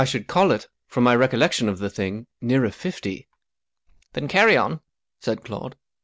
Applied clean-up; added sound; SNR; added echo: none; none; none; none.